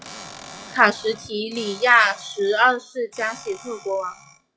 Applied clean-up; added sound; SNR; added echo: classical method WPE with log-MMSE.